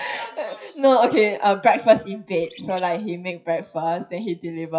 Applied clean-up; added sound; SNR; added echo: classical method WPE with log-MMSE.